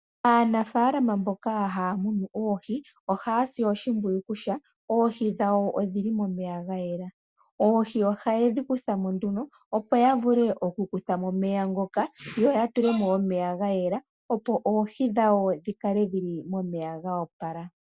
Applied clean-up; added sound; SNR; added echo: none; none; none; none.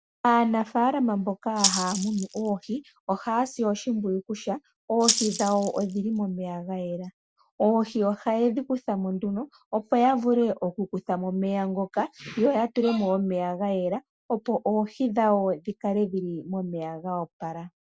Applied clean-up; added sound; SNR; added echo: none; Rattle (instrument); 4 dB; none.